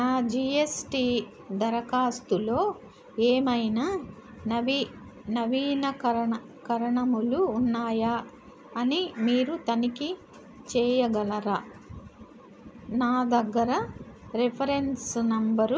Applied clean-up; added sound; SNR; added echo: none; none; none; none.